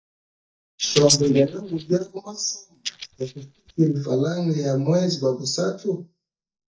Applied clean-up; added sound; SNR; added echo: neural mask model DeepFilterNet 3.